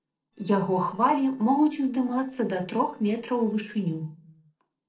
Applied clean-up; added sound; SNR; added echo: neural separator model SepFormer DNS4.